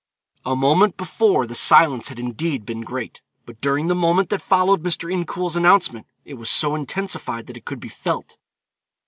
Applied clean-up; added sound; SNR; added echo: none; none; none; none.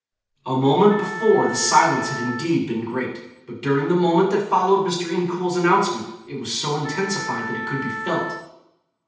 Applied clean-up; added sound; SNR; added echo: none; Wind instrument, woodwind instrument; 10 dB; reverberation time 0.8 s.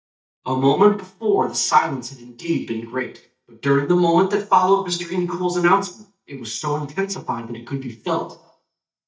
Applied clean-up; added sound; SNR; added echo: neural mask model DeepFilterNet 3.